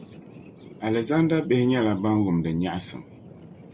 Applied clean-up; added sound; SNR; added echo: none; Thunder; 19 dB; none.